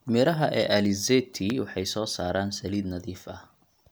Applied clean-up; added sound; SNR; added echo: none; none; none; none.